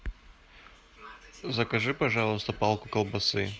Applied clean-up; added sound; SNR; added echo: none; none; none; none.